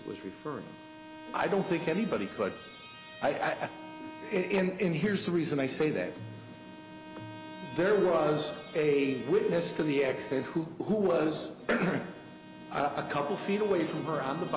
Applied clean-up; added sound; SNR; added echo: none; Bowed string instrument; 16 dB; none.